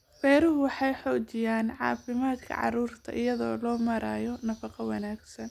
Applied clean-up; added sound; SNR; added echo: none; none; none; none.